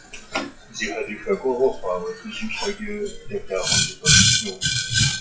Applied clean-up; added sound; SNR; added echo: classical method WPE with log-MMSE.